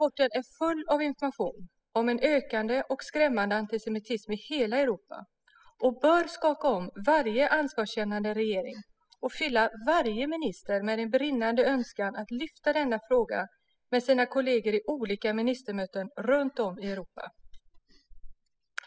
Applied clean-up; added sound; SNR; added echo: classical method spectral subtraction.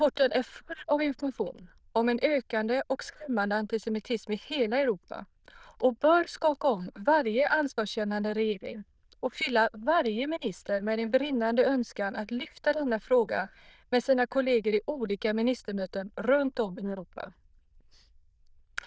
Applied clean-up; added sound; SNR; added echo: neural diffusion model UNIVERSE++.